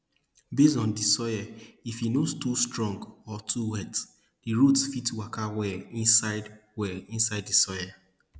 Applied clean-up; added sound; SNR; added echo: none; none; none; none.